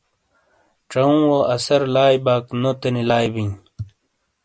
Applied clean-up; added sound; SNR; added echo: none; none; none; none.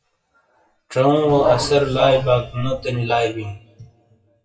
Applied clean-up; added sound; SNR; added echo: classical method WPE with log-MMSE.